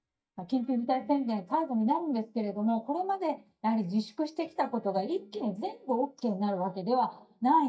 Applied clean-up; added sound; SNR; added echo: neural mask model DeepFilterNet 3.